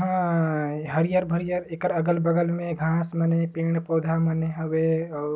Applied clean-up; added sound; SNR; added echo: none; none; none; none.